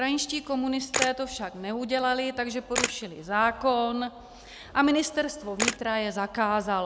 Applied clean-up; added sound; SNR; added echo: none; Camera; 7 dB; none.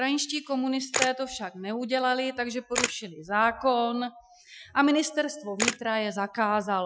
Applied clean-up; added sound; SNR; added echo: classical method Wiener filter.